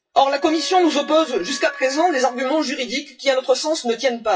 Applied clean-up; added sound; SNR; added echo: classical method WPE with log-MMSE.